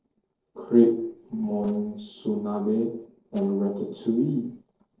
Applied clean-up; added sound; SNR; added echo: neural separator model SepFormer DNS4.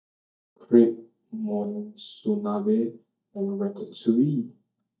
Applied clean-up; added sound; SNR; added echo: neural mask model DeepFilterNet 3.